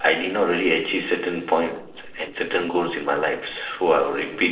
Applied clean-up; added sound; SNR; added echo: neural separator model SepFormer DNS4.